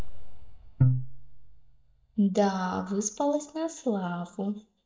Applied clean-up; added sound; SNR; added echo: neural mask model DeepFilterNet 3.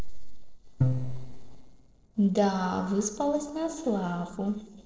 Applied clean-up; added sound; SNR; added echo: neural separator model SepFormer DNS4.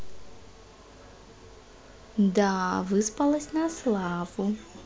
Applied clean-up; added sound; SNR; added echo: none; none; none; none.